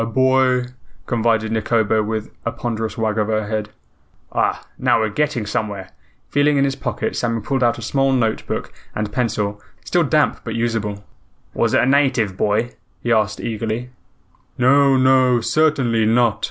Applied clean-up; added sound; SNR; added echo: none; none; none; none.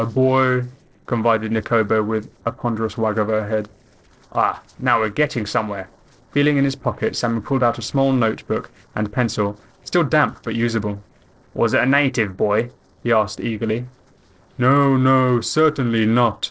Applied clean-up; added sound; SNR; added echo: neural separator model SepFormer DNS4.